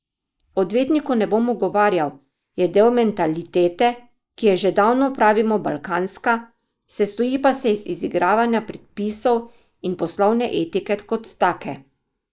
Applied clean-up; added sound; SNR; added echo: neural mask model Resemble Enhance denoiser.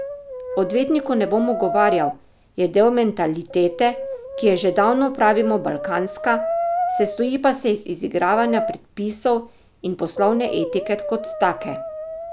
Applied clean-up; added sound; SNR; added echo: none; Brass instrument; 7 dB; none.